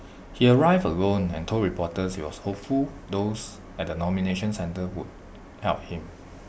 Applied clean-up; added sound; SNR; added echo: none; none; none; none.